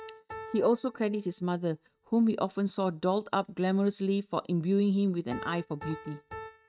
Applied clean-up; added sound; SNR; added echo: neural mask model RNNoise.